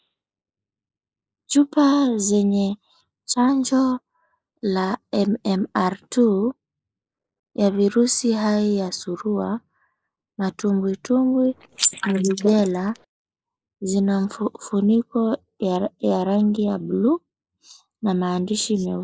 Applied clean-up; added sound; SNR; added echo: neural mask model Resemble Enhance denoiser.